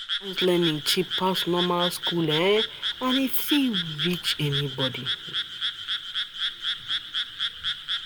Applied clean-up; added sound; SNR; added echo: none; Frog; 3 dB; none.